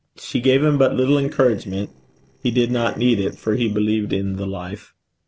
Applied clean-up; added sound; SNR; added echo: neural separator model SepFormer DNS4.